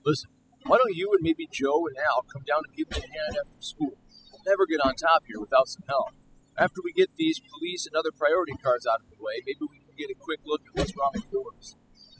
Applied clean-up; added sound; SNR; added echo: classical method spectral subtraction.